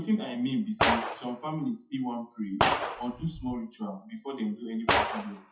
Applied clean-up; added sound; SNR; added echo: classical method WPE with log-MMSE.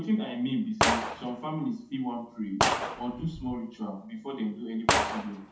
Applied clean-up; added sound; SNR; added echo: none; Gunshot, gunfire; -1 dB; reverberation time 0.6 s.